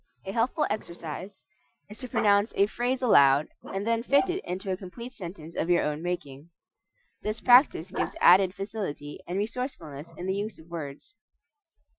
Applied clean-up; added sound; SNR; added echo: classical method Wiener filter.